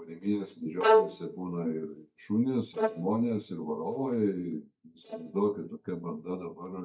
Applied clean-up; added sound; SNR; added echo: neural mask model DeepFilterNet 3.